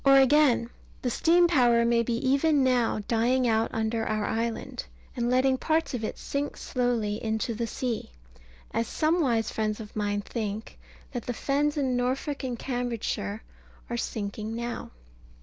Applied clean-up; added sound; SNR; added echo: none; none; none; none.